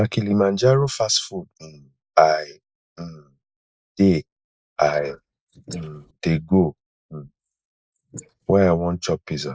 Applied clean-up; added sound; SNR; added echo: neural mask model Resemble Enhance denoiser.